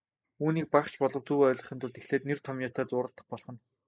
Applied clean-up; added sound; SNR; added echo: neural mask model Resemble Enhance denoiser.